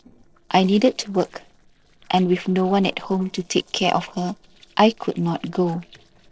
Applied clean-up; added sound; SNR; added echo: neural separator model SepFormer DNS4.